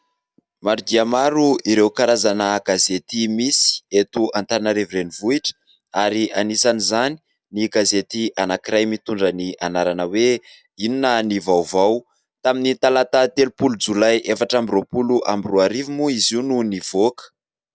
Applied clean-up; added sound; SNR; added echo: none; none; none; none.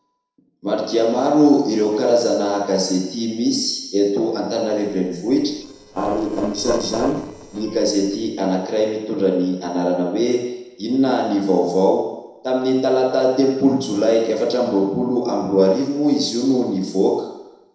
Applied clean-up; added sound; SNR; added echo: neural separator model SepFormer DNS4.